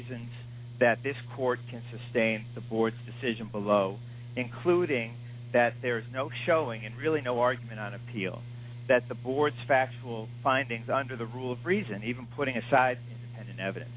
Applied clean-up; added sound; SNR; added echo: none; Mechanical fan; 11 dB; none.